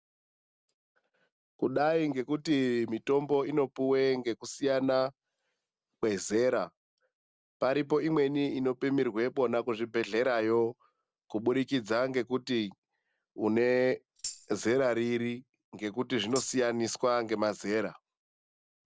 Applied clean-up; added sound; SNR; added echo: none; Tambourine; 14 dB; none.